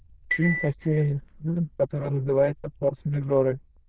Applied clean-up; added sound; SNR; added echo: neural diffusion model UNIVERSE++.